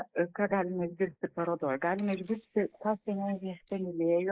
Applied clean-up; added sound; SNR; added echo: neural mask model Resemble Enhance denoiser.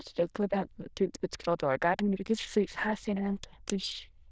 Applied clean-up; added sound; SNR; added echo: neural diffusion model UNIVERSE++.